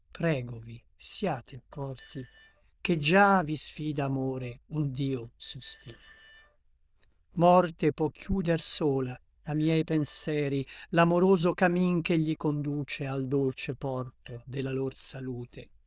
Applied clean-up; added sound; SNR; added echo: neural diffusion model UNIVERSE++.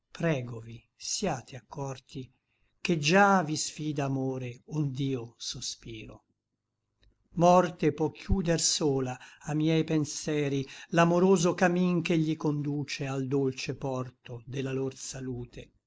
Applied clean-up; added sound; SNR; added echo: neural mask model Resemble Enhance denoiser.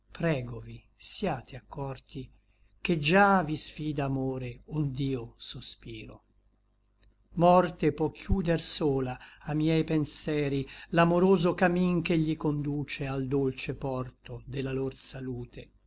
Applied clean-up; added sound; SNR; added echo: none; none; none; none.